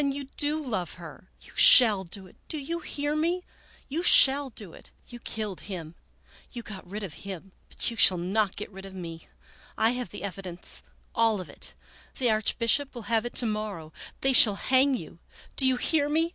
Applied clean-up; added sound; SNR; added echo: none; none; none; none.